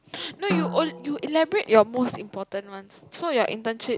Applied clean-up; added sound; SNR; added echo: none; Drum; 9 dB; none.